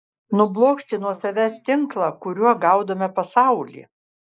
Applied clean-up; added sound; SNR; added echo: neural mask model Resemble Enhance denoiser.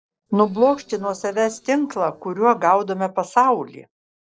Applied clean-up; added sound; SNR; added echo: neural separator model SepFormer DNS4.